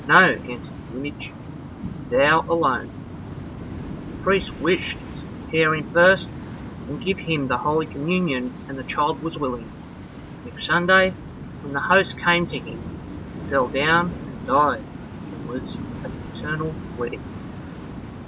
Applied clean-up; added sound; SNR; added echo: none; Waves, surf; 10 dB; none.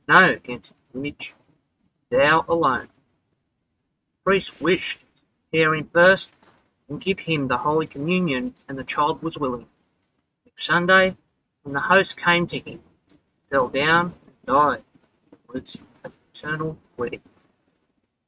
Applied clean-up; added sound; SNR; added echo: neural mask model RNNoise.